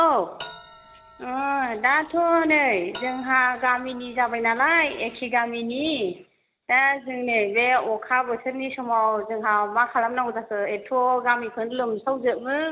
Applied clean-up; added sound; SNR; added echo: none; Bell; 15 dB; none.